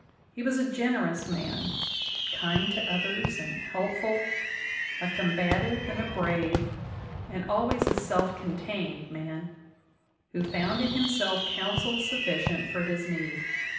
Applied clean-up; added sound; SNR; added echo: none; Fireworks; 2 dB; reverberation time 0.9 s.